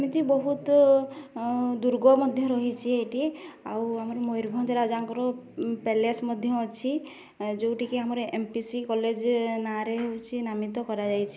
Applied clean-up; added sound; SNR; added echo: none; none; none; none.